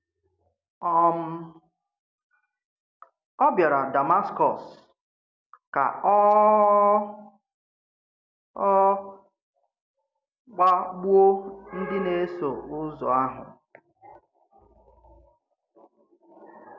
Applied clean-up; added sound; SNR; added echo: none; none; none; none.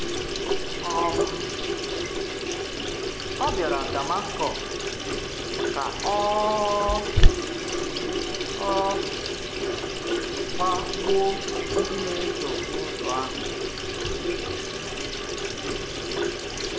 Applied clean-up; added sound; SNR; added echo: none; Sink (filling or washing) / Water tap, faucet; -5 dB; none.